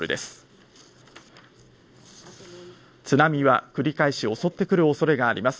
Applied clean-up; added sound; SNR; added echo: none; none; none; none.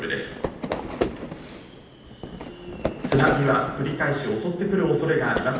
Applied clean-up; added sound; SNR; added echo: none; Fire / Fireworks; 6 dB; reverberation time 0.9 s.